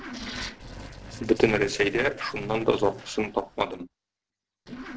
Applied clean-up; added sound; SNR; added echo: neural separator model SepFormer DNS4.